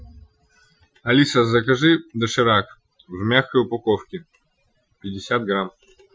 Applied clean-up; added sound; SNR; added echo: classical method Wiener filter.